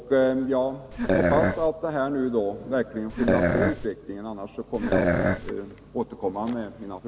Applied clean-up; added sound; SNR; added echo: none; Burping, eructation; -4 dB; none.